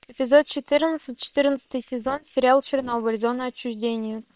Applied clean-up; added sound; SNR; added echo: neural separator model SepFormer WHAM!.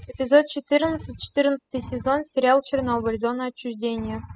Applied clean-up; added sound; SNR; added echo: classical method spectral subtraction.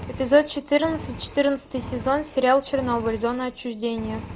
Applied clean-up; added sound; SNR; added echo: none; Engine; 14 dB; none.